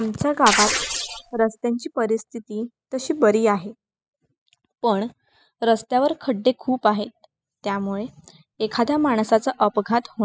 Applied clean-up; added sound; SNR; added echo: classical method spectral subtraction.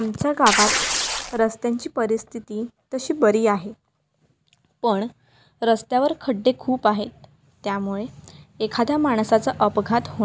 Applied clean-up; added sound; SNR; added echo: none; Tearing; 0 dB; none.